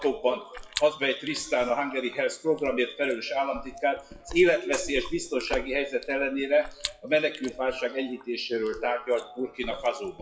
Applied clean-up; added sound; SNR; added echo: classical method WPE with log-MMSE.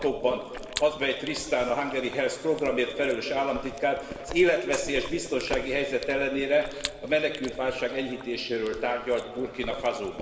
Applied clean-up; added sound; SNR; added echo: none; Chewing, mastication; 14 dB; reverberation time 2.1 s.